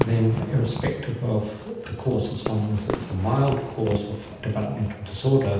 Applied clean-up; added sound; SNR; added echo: none; Fireworks; 9 dB; reverberation time 0.9 s.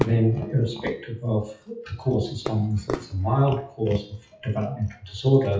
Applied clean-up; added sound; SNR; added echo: classical method WPE with log-MMSE.